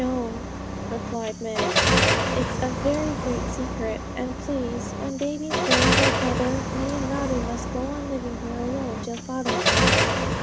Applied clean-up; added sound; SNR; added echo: none; Car; -4 dB; none.